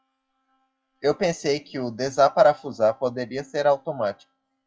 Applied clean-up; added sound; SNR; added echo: classical method WPE with log-MMSE.